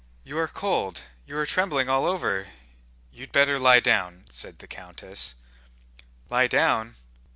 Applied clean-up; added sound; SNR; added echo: none; none; none; none.